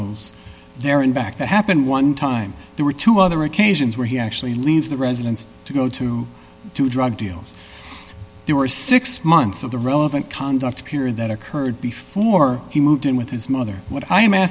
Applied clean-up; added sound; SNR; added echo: none; Bowed string instrument; 18 dB; none.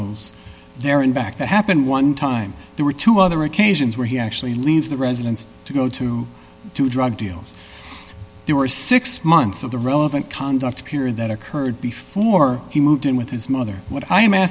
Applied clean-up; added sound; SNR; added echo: none; none; none; none.